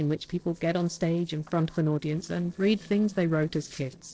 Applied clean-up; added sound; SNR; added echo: neural separator model SepFormer DNS4.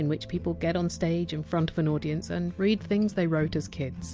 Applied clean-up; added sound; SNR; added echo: none; none; none; none.